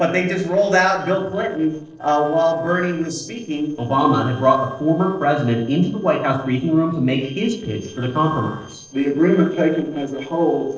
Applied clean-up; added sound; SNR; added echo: neural separator model SepFormer DNS4.